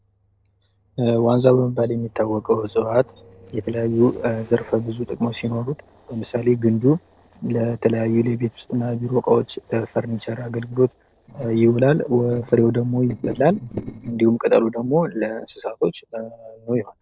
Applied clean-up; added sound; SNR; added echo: neural separator model SepFormer DNS4.